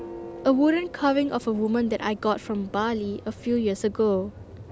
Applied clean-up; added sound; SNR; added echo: none; Church bell; 16 dB; none.